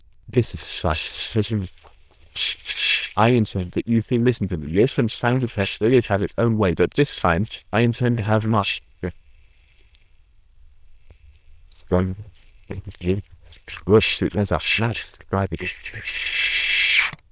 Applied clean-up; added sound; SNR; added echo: neural diffusion model UNIVERSE++.